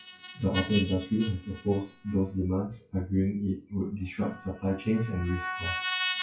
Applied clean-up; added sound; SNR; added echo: classical method WPE with log-MMSE.